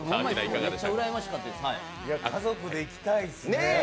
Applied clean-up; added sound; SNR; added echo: none; Motorcycle; 13 dB; none.